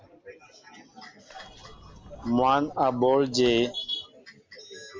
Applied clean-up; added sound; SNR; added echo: none; Sliding door / Slam / Wood; 20 dB; none.